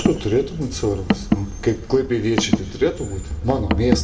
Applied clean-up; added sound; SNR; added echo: none; Car; 3 dB; reverberation time 1.5 s.